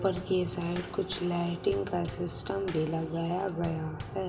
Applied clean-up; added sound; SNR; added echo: none; Bass drum / Snare drum / Drum kit; 12 dB; reverberation time 1.7 s.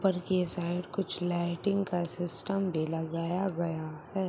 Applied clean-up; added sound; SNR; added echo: none; none; none; none.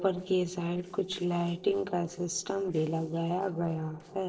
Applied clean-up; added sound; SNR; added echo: neural separator model SepFormer DNS4.